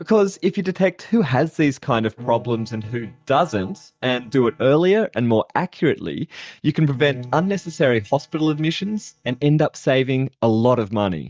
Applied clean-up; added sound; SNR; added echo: neural mask model DeepFilterNet 3.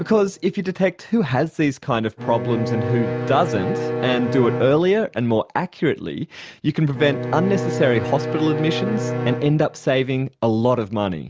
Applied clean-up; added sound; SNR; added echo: none; Bowed string instrument; 7 dB; none.